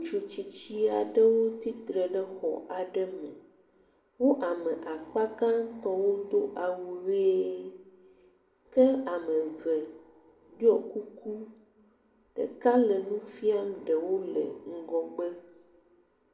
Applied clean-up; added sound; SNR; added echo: none; none; none; reverberation time 0.8 s.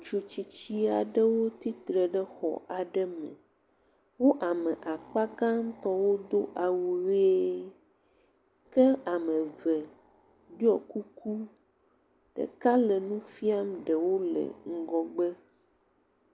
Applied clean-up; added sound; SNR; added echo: none; none; none; none.